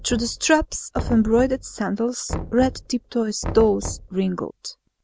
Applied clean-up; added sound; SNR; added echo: none; Knock; 11 dB; none.